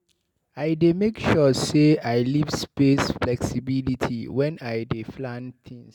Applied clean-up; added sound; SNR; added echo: none; none; none; none.